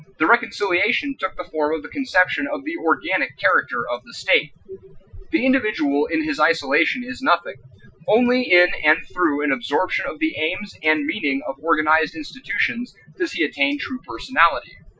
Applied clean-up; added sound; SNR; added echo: classical method Wiener filter.